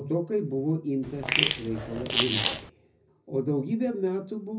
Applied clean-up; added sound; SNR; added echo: none; Fart; -1 dB; reverberation time 0.4 s.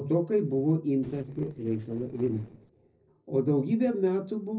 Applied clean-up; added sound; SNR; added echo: neural separator model SepFormer DNS4.